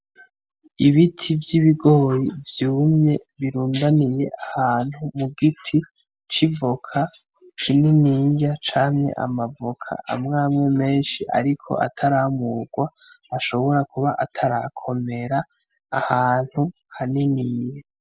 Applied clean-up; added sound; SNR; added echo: none; none; none; none.